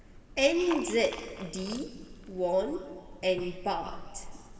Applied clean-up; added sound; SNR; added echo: none; Liquid; 13 dB; reverberation time 2.0 s.